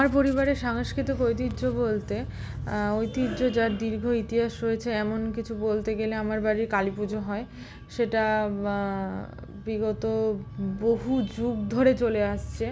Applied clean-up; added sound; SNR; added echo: none; none; none; none.